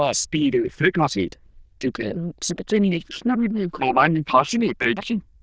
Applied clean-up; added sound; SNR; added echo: neural diffusion model UNIVERSE++.